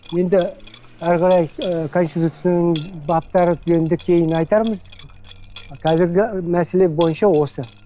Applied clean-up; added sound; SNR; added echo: none; Car passing by / Accelerating, revving, vroom + Liquid; 19 dB; none.